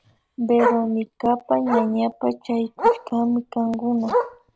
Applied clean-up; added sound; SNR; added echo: none; Bark; 4 dB; none.